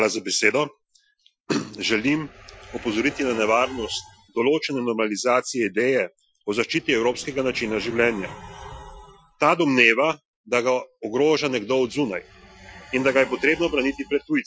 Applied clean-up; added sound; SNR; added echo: classical method Wiener filter.